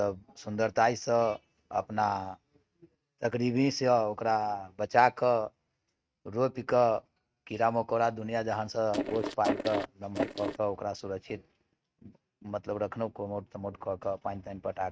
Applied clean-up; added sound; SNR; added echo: neural mask model RNNoise.